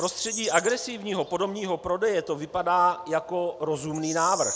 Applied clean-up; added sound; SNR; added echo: none; Bird vocalization, bird call, bird song; 12 dB; none.